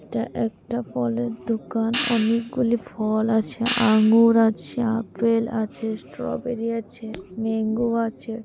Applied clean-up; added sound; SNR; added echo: none; Hi-hat; 6 dB; none.